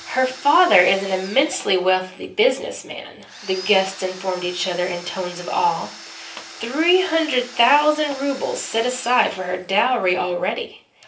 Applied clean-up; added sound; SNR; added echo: none; Domestic sounds, home sounds; 18 dB; reverberation time 0.3 s.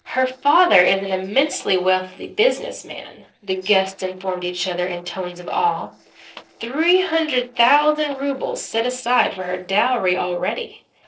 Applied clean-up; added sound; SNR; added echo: neural separator model SepFormer DNS4.